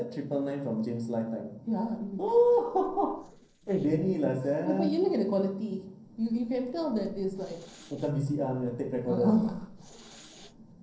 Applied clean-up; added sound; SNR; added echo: neural separator model SepFormer DNS4.